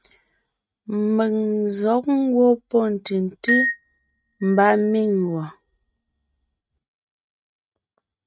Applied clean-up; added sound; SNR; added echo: neural mask model RNNoise.